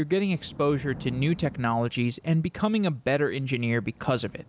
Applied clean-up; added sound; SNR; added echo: none; Thunder / Rain; 19 dB; none.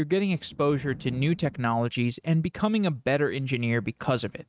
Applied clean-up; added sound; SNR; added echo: neural mask model RNNoise.